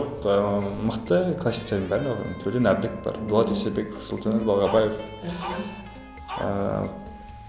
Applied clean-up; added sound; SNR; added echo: none; Dog; 10 dB; none.